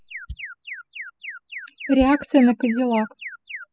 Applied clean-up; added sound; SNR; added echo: classical method spectral subtraction.